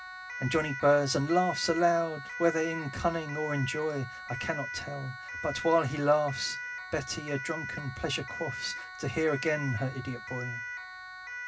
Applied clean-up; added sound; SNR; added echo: none; Siren; 9 dB; reverberation time 0.4 s.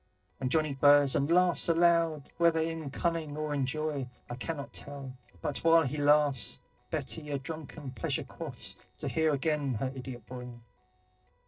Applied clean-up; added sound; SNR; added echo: neural separator model SepFormer DNS4.